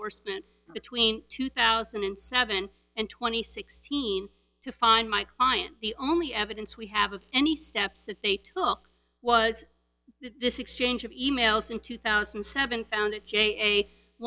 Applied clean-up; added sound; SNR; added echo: none; none; none; none.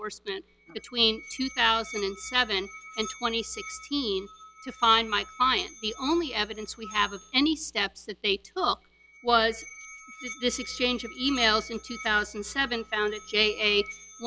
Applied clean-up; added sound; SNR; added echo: none; Musical instrument; 17 dB; none.